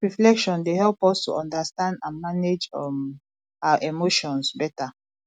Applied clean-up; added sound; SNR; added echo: none; none; none; none.